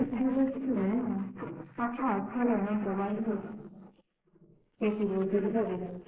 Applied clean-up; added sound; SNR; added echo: neural mask model Resemble Enhance denoiser.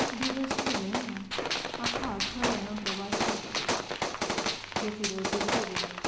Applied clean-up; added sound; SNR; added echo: none; Gunshot, gunfire; -5 dB; none.